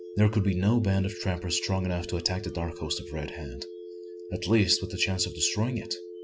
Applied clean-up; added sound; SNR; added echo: none; Telephone; 13 dB; none.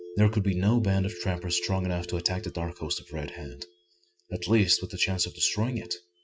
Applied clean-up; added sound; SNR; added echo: neural mask model RNNoise.